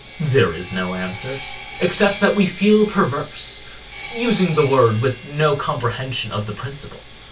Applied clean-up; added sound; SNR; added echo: none; Sawing; 14 dB; reverberation time 0.2 s.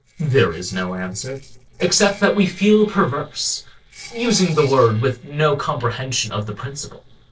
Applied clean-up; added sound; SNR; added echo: neural separator model SepFormer DNS4.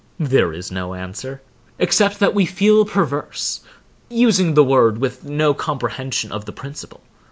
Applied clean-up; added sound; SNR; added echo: none; none; none; none.